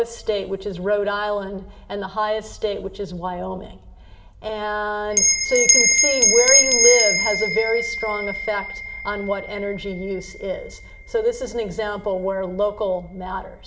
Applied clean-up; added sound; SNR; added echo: none; Bell; -1 dB; reverberation time 1.4 s.